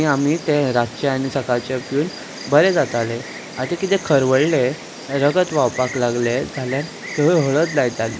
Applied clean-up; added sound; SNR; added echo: none; Insect; 13 dB; none.